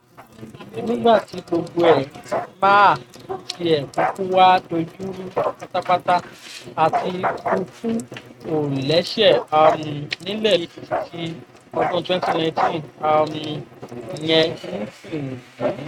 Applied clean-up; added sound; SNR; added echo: neural mask model RNNoise.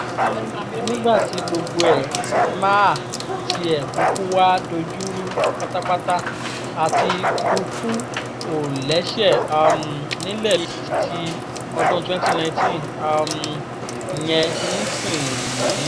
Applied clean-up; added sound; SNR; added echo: none; Bark + Sink (filling or washing) / Water tap, faucet / Water; 0 dB; none.